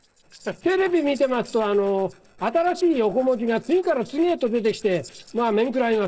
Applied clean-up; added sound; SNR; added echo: neural separator model SepFormer DNS4.